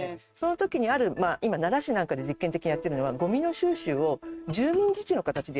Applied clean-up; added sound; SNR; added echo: neural mask model RNNoise.